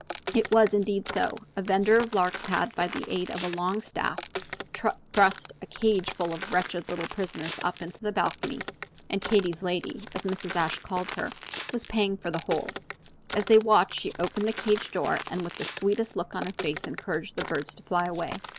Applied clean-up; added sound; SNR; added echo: none; Walk, footsteps; 12 dB; none.